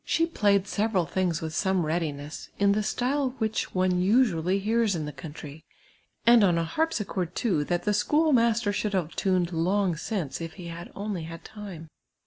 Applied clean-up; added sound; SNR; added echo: none; none; none; none.